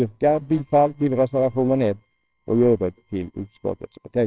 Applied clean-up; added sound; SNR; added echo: neural separator model SepFormer WHAMR!.